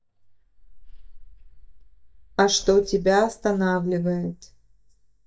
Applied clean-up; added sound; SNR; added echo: neural mask model DeepFilterNet 3.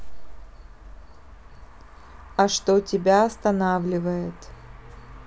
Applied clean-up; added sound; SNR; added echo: none; none; none; none.